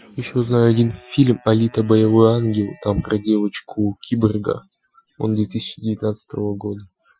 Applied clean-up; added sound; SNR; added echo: classical method Wiener filter.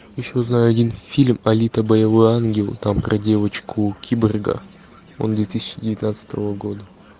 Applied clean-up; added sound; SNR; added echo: none; none; none; none.